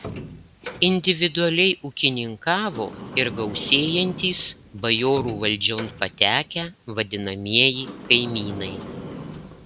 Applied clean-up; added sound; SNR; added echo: none; Sliding door; 14 dB; none.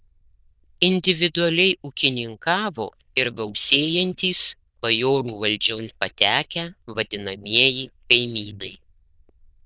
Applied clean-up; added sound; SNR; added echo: neural diffusion model UNIVERSE++.